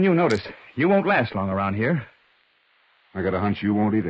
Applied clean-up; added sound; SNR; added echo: neural mask model Resemble Enhance denoiser.